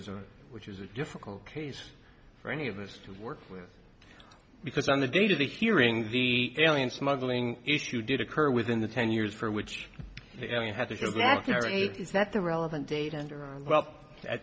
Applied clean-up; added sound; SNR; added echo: none; none; none; none.